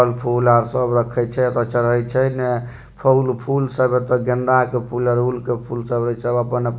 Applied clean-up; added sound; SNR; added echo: none; none; none; none.